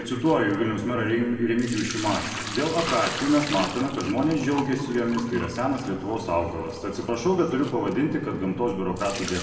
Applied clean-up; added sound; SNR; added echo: none; Sink (filling or washing) / Liquid; 11 dB; reverberation time 1.9 s.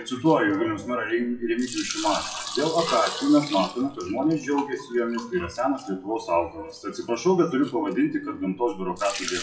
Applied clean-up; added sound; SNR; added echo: classical method WPE with log-MMSE.